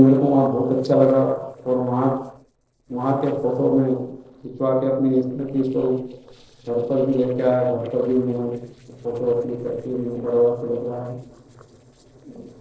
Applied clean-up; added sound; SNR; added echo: neural separator model SepFormer DNS4.